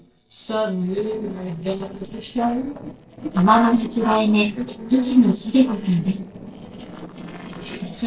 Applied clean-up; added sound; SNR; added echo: neural separator model SepFormer DNS4.